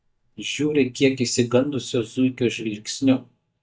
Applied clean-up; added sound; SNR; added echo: neural mask model DeepFilterNet 3.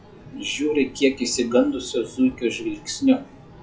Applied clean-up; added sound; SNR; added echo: classical method WPE with log-MMSE.